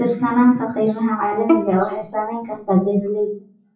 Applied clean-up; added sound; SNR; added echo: classical method WPE with log-MMSE.